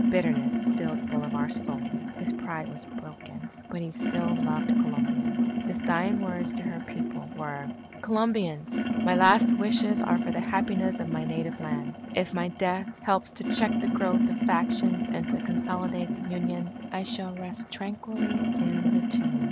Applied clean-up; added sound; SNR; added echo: none; Sink (filling or washing); -3 dB; none.